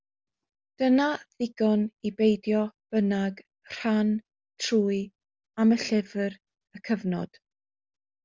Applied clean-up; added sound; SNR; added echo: none; none; none; none.